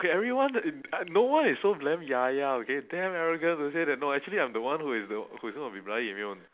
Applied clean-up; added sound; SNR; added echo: none; none; none; none.